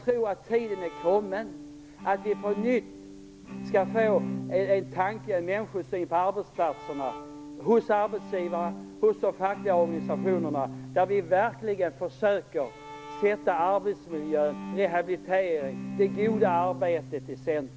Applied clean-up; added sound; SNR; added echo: none; Bowed string instrument; 11 dB; none.